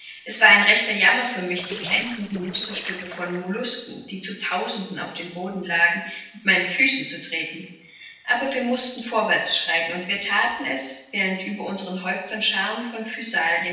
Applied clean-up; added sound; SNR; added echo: neural separator model SepFormer DNS4.